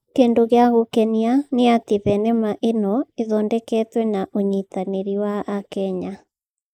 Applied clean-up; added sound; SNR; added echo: neural mask model Resemble Enhance denoiser.